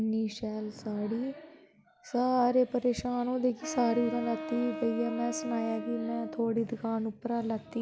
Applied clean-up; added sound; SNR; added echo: none; Wind instrument, woodwind instrument; 9 dB; none.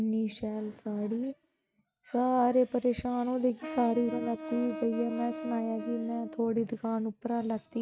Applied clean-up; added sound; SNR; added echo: neural mask model RNNoise.